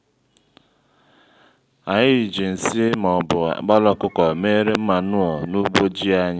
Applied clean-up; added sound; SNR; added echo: none; none; none; none.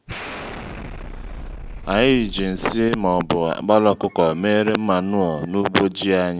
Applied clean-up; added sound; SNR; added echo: none; Explosion; 13 dB; none.